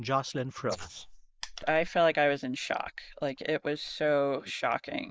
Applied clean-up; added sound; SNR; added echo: neural mask model Resemble Enhance denoiser.